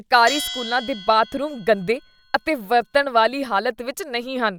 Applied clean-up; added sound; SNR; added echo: none; Bell; 16 dB; none.